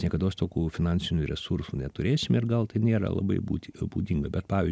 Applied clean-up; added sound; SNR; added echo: none; none; none; none.